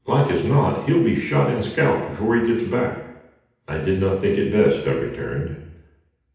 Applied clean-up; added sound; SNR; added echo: none; none; none; reverberation time 0.8 s.